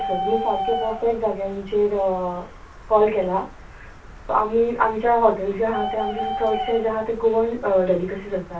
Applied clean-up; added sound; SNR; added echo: none; Bird; 9 dB; reverberation time 0.2 s.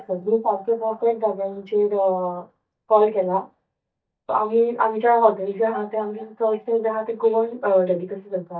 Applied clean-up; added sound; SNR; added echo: neural mask model DeepFilterNet 3.